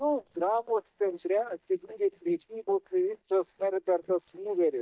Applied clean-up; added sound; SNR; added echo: neural mask model DeepFilterNet 3.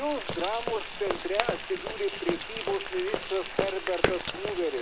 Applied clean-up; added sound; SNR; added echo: none; Frying (food) + Run; 1 dB; none.